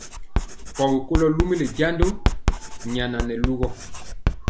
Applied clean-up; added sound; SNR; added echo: none; Writing; 0 dB; none.